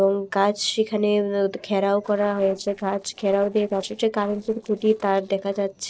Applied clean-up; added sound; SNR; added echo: neural separator model SepFormer DNS4.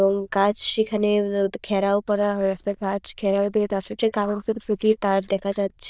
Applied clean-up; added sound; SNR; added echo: neural diffusion model UNIVERSE++.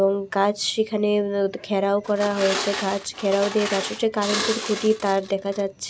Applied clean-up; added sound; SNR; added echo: none; Glass; 8 dB; none.